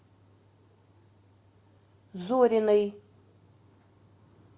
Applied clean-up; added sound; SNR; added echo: none; none; none; none.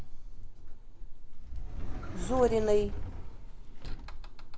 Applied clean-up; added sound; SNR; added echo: none; Sliding door; -1 dB; none.